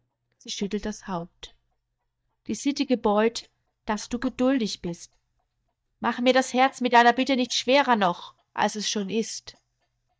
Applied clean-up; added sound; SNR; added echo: neural mask model DeepFilterNet 3.